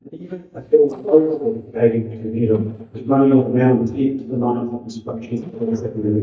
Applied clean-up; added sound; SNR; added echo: neural mask model DeepFilterNet 3.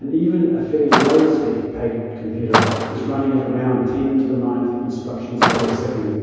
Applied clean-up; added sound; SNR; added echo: none; Car; 4 dB; reverberation time 2.2 s.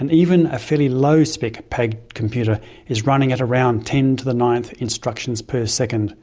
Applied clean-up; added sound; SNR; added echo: none; none; none; none.